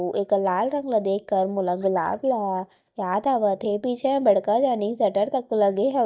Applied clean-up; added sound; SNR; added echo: neural mask model DeepFilterNet 3.